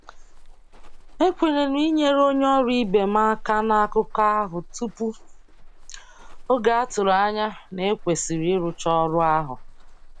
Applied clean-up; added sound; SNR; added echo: none; Walk, footsteps; 16 dB; none.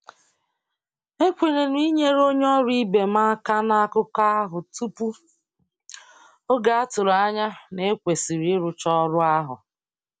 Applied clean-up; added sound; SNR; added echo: none; none; none; none.